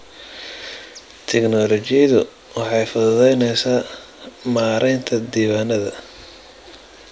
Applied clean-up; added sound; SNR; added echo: none; none; none; none.